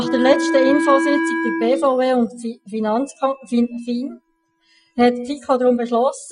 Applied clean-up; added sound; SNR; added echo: classical method Wiener filter.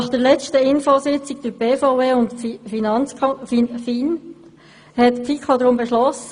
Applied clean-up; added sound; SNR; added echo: none; none; none; none.